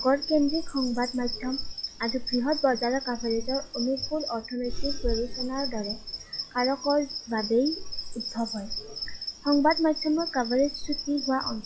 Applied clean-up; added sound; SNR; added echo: classical method log-MMSE.